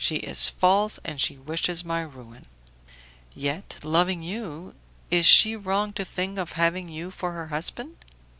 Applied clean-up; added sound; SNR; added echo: none; none; none; none.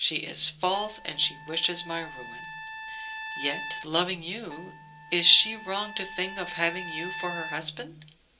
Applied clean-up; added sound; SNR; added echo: none; Trumpet; 14 dB; reverberation time 0.2 s.